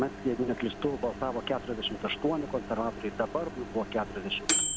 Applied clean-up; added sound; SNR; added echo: none; Microwave oven; 3 dB; none.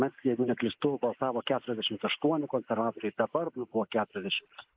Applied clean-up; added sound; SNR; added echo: neural mask model Resemble Enhance denoiser.